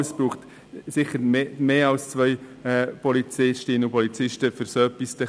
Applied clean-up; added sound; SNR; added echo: none; none; none; none.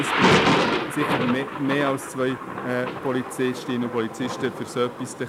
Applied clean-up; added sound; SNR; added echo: none; Thunder; -1 dB; none.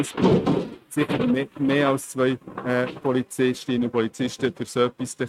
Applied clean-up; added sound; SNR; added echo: neural mask model RNNoise.